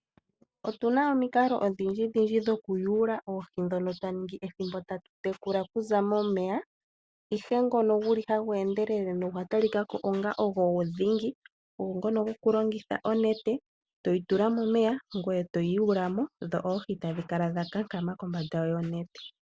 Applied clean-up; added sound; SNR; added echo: none; none; none; none.